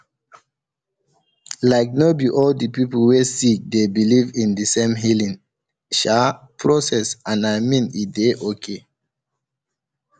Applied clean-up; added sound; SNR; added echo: none; none; none; none.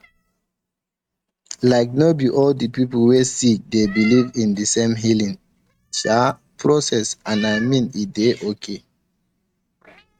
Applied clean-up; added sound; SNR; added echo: neural mask model RNNoise.